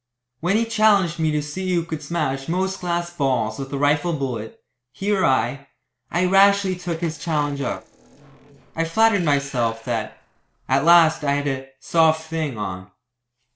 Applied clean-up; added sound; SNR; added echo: neural separator model SepFormer DNS4.